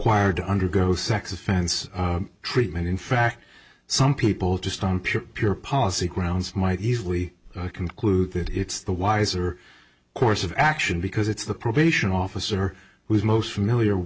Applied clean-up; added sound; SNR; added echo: none; none; none; none.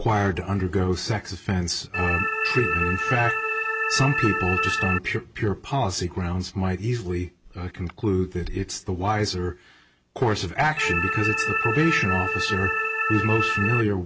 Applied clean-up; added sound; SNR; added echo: none; Organ; 0 dB; none.